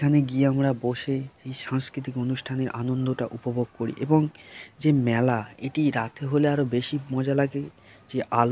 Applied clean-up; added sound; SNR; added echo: none; none; none; none.